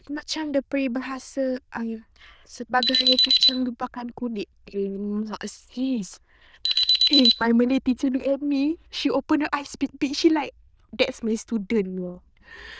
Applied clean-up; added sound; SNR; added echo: neural diffusion model UNIVERSE++.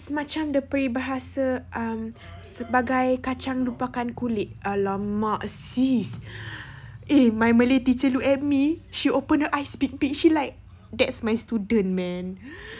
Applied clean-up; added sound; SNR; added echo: none; none; none; none.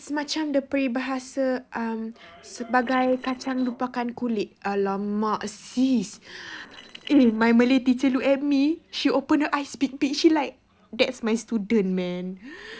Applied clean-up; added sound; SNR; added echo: neural separator model SepFormer DNS4.